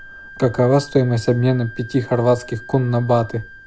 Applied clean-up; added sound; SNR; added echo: none; Wind instrument, woodwind instrument; 20 dB; none.